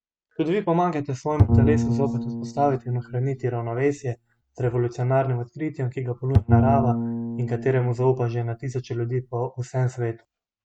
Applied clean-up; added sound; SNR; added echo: neural mask model RNNoise.